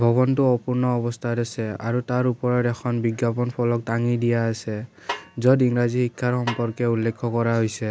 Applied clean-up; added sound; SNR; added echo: none; Snare drum; 14 dB; none.